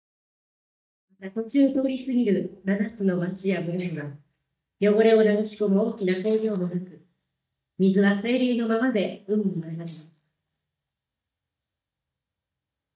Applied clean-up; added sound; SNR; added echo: neural mask model DeepFilterNet 3.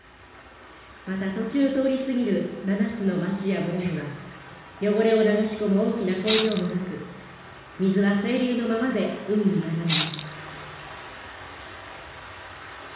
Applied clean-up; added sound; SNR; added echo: none; Rattle (instrument); 3 dB; reverberation time 1.1 s.